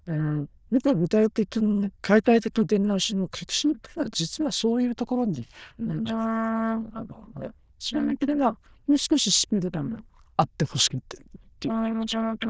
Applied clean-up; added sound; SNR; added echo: neural diffusion model UNIVERSE++.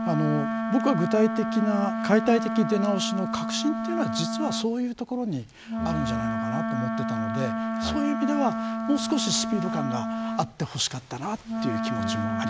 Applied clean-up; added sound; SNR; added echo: none; Wind instrument, woodwind instrument; 2 dB; none.